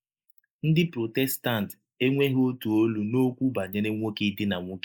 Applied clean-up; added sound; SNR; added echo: neural mask model Resemble Enhance denoiser.